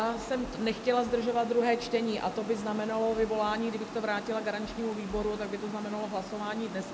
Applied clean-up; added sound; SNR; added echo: none; Water; 11 dB; none.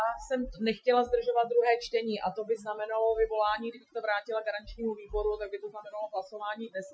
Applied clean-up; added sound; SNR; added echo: classical method Wiener filter.